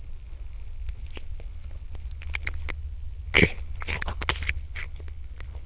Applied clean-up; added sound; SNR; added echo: neural diffusion model UNIVERSE++.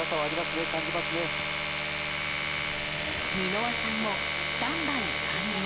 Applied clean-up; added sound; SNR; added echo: none; Domestic sounds, home sounds; -4 dB; none.